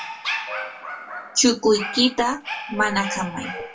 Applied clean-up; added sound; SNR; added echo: none; Dog; 9 dB; reverberation time 0.2 s.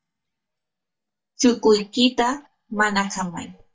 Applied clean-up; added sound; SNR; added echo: neural mask model DeepFilterNet 3.